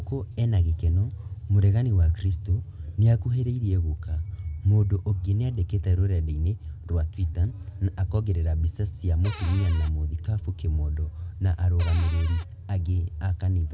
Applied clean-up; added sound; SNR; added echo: none; Cupboard open or close; 16 dB; none.